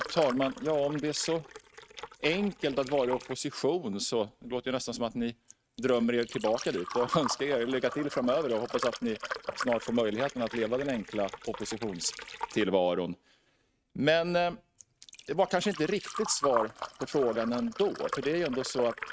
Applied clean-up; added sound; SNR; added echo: neural mask model RNNoise.